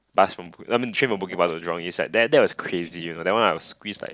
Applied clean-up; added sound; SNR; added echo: neural separator model SepFormer DNS4.